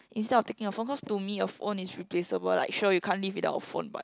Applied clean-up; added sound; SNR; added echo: none; none; none; none.